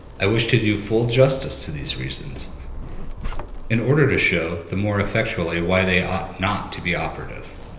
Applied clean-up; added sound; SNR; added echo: none; Zipper (clothing); 11 dB; reverberation time 1.4 s.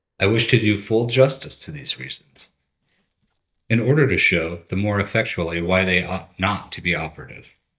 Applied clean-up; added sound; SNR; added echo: neural mask model DeepFilterNet 3.